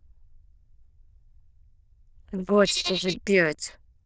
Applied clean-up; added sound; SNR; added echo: neural diffusion model UNIVERSE++.